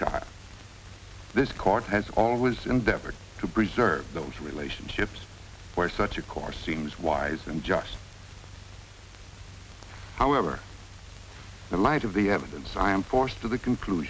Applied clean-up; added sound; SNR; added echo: none; none; none; none.